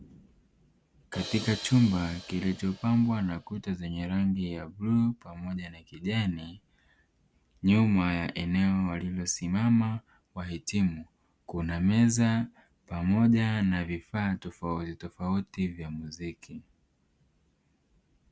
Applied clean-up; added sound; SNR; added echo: none; Crash cymbal; 15 dB; none.